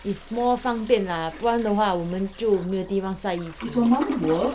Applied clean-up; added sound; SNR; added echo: none; Toilet flush; 14 dB; none.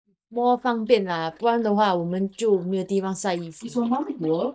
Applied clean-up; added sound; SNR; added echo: neural mask model DeepFilterNet 3.